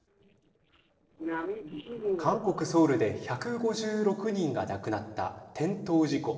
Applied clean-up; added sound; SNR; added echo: neural separator model SepFormer DNS4.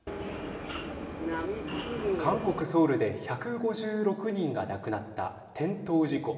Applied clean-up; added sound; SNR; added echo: none; Subway, metro, underground; 3 dB; reverberation time 1.7 s.